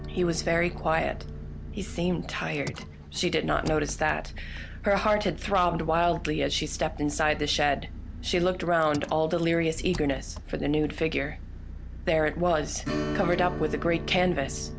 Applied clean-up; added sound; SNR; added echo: none; Strum + Engine; 9 dB; none.